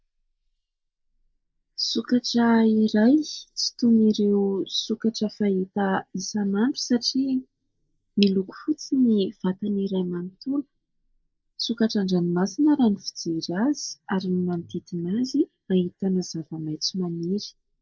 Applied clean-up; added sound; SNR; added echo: neural mask model Resemble Enhance denoiser.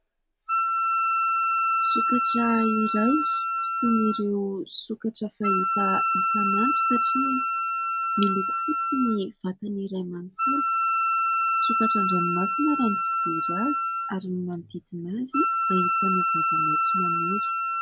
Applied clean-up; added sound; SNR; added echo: none; Wind instrument, woodwind instrument; -3 dB; none.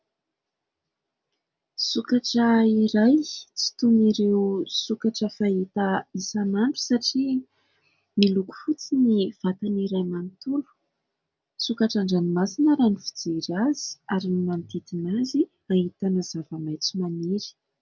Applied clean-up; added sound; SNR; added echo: none; none; none; none.